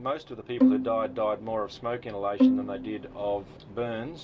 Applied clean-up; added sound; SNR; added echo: none; Bowed string instrument; -4 dB; none.